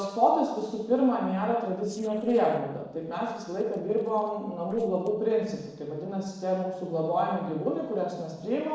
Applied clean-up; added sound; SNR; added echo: neural separator model SepFormer DNS4.